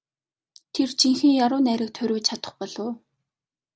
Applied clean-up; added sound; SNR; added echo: none; none; none; none.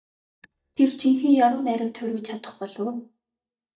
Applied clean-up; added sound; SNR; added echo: neural mask model DeepFilterNet 3.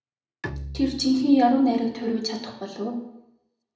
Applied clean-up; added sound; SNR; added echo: none; Bowed string instrument; 16 dB; reverberation time 0.7 s.